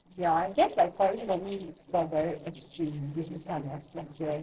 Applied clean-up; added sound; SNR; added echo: neural separator model SepFormer DNS4.